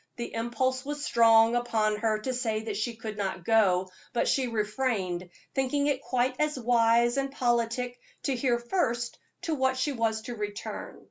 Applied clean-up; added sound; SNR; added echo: none; none; none; none.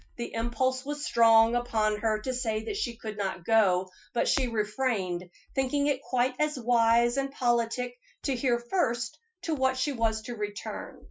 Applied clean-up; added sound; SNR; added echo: classical method Wiener filter.